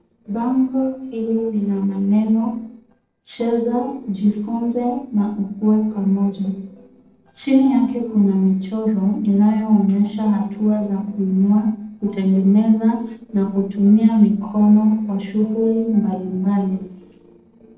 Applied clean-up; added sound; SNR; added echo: neural separator model SepFormer DNS4.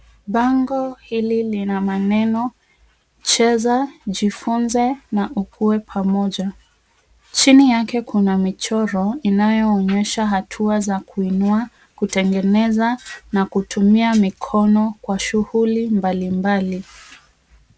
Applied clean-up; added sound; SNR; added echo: none; none; none; none.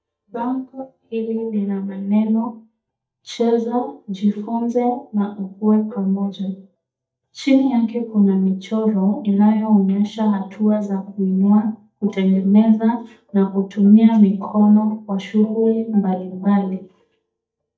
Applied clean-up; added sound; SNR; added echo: neural mask model DeepFilterNet 3.